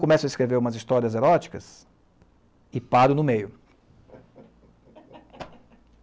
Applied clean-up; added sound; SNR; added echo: none; none; none; none.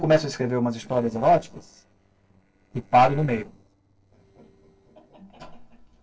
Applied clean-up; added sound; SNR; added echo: neural separator model SepFormer DNS4.